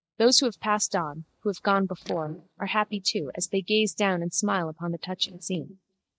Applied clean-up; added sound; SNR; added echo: neural mask model DeepFilterNet 3.